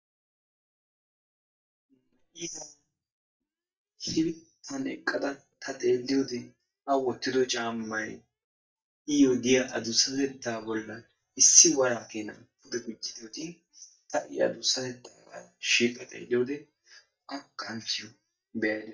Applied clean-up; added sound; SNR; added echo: neural mask model DeepFilterNet 3.